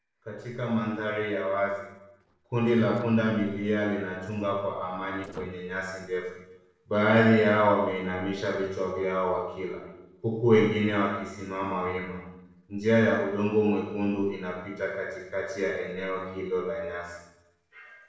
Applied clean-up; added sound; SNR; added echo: neural separator model SepFormer DNS4.